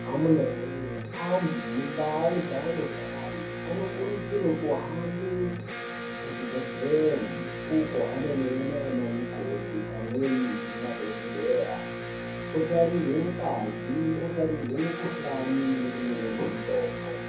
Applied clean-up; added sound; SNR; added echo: none; Electric guitar; 6 dB; reverberation time 0.6 s.